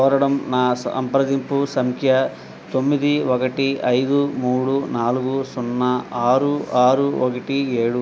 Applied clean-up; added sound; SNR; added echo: none; none; none; none.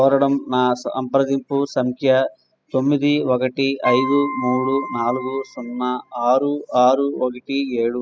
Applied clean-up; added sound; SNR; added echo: classical method spectral subtraction.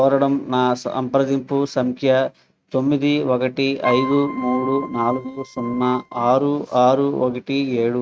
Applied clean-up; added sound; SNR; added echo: neural mask model RNNoise.